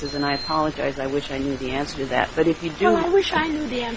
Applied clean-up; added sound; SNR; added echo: none; Sliding door; 18 dB; none.